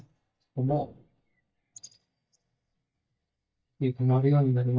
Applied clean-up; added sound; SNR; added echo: neural mask model DeepFilterNet 3.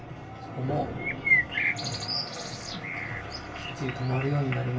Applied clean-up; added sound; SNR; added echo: none; Bird; -1 dB; reverberation time 0.3 s.